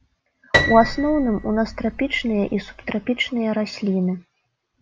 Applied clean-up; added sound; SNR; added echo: none; Piano; 5 dB; none.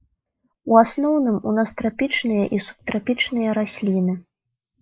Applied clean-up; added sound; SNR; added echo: neural mask model Resemble Enhance denoiser.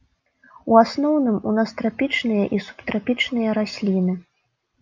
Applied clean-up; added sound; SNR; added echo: none; none; none; none.